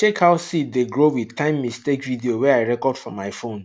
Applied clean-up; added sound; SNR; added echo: none; none; none; none.